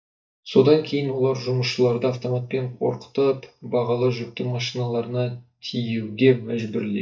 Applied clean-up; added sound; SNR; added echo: neural mask model DeepFilterNet 3.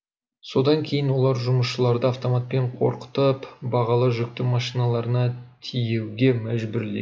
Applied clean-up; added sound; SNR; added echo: none; none; none; none.